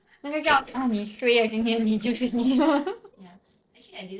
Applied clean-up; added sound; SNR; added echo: neural separator model SepFormer DNS4.